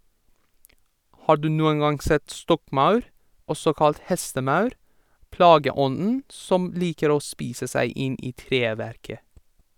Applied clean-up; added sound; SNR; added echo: none; none; none; none.